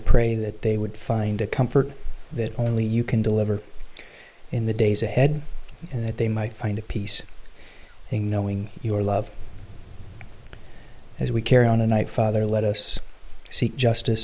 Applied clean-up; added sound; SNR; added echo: neural mask model Resemble Enhance denoiser.